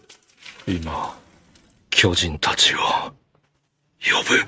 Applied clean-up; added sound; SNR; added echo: neural mask model RNNoise.